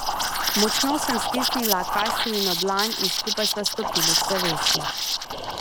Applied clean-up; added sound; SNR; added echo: none; Liquid; -4 dB; none.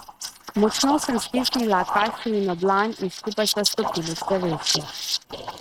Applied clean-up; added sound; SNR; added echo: neural mask model RNNoise.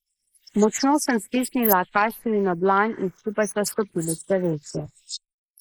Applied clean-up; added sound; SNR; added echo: neural mask model Resemble Enhance denoiser.